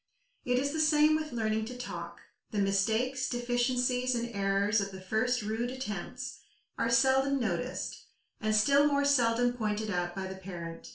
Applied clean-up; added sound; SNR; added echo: none; none; none; reverberation time 0.3 s.